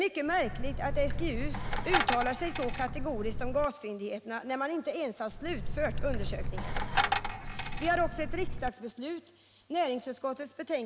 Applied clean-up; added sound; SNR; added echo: none; Coin (dropping); -2 dB; none.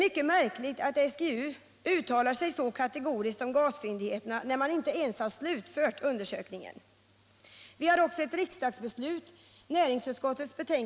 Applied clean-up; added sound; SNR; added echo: none; none; none; none.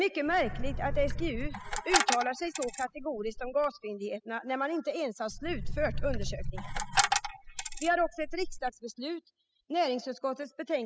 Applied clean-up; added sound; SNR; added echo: classical method spectral subtraction.